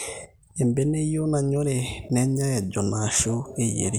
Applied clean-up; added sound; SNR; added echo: none; none; none; none.